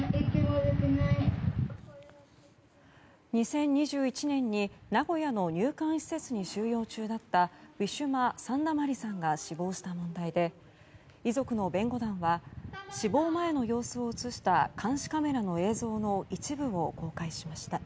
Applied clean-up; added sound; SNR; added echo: none; none; none; none.